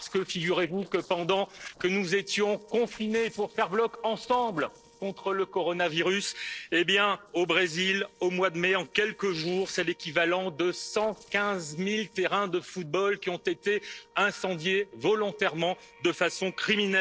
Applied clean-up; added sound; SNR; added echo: neural separator model SepFormer DNS4.